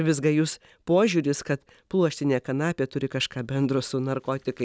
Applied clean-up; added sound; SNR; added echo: none; none; none; none.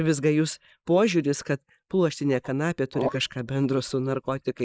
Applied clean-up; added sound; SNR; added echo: neural mask model Resemble Enhance denoiser.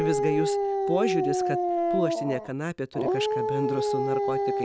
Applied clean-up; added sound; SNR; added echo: none; Dog; -4 dB; none.